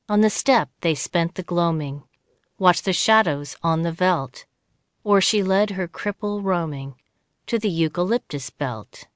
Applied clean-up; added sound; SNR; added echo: none; none; none; none.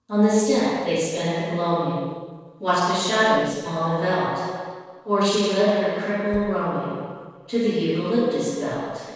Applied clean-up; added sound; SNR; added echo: neural separator model SepFormer DNS4.